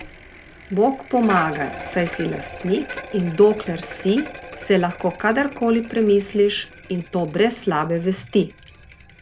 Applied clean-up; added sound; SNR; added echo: none; Bicycle; 15 dB; none.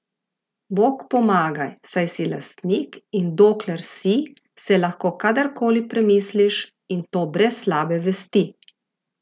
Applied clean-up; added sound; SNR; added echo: none; none; none; none.